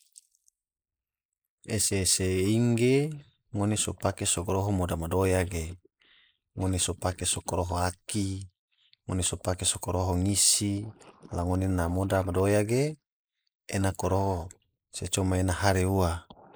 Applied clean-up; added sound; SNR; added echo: neural mask model Resemble Enhance denoiser.